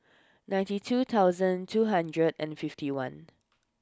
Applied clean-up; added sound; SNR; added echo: none; none; none; none.